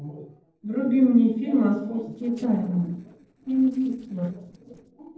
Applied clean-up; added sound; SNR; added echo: neural separator model SepFormer DNS4.